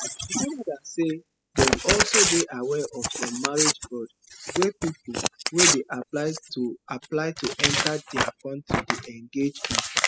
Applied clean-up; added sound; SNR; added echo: classical method spectral subtraction.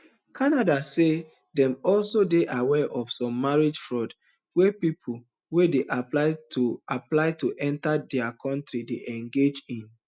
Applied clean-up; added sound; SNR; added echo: none; none; none; none.